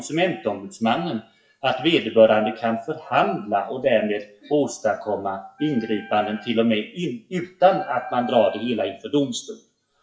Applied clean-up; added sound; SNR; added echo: classical method WPE with log-MMSE.